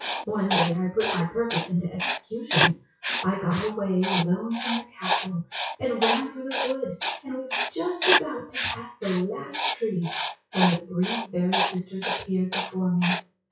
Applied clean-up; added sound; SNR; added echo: classical method WPE with log-MMSE.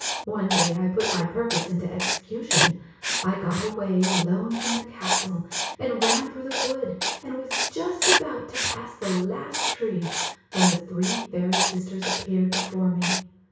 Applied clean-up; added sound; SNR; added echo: none; Writing; 1 dB; reverberation time 0.6 s.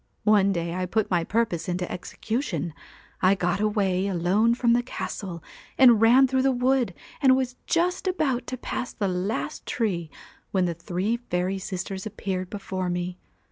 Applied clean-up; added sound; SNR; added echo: none; none; none; none.